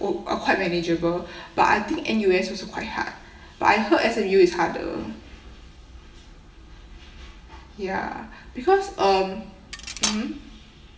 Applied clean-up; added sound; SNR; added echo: none; Cutlery, silverware; 8 dB; reverberation time 0.7 s.